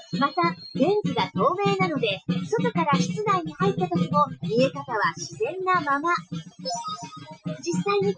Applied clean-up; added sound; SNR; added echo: classical method Wiener filter.